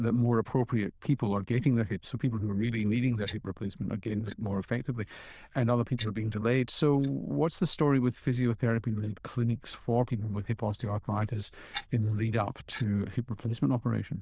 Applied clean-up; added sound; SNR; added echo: neural diffusion model UNIVERSE++.